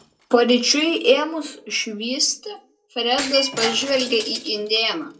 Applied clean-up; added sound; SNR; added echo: none; Shatter; 13 dB; reverberation time 0.2 s.